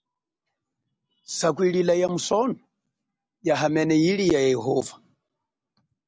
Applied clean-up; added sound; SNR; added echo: none; none; none; none.